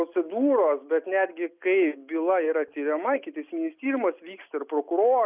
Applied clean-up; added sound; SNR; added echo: none; none; none; none.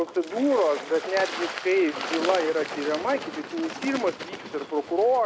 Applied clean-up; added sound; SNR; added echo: none; Water / Bird; 9 dB; none.